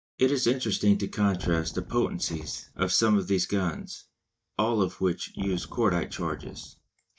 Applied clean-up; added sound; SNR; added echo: neural mask model DeepFilterNet 3.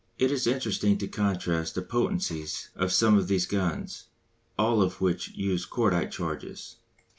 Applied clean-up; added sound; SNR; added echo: none; none; none; none.